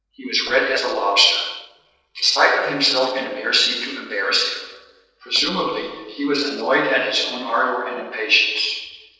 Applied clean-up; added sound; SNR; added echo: neural separator model SepFormer DNS4.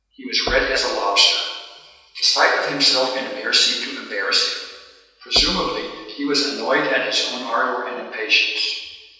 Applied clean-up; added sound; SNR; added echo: none; Knock / Wood; 16 dB; reverberation time 1.2 s.